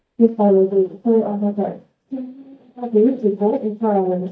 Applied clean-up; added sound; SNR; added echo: neural mask model DeepFilterNet 3.